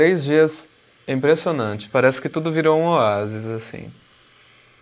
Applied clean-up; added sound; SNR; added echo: neural mask model Resemble Enhance denoiser.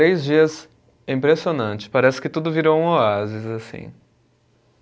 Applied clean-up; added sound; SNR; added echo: none; none; none; none.